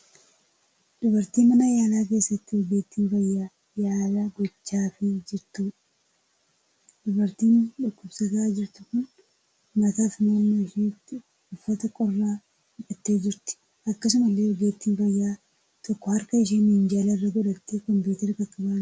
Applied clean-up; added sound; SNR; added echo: none; none; none; none.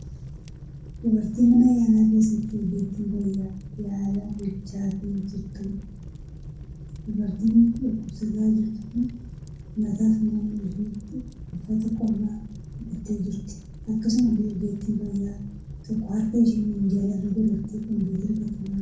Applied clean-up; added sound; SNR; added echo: none; Fire; 14 dB; reverberation time 0.5 s.